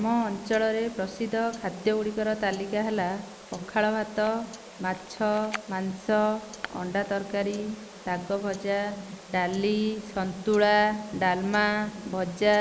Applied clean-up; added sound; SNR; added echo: neural mask model Resemble Enhance denoiser.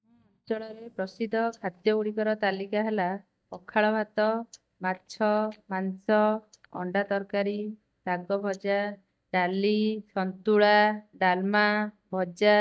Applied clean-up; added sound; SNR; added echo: neural mask model DeepFilterNet 3.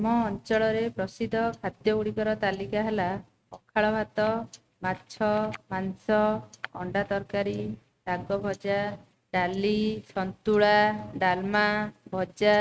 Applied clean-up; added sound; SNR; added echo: neural mask model RNNoise.